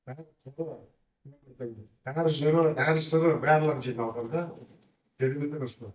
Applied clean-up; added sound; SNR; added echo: neural mask model DeepFilterNet 3.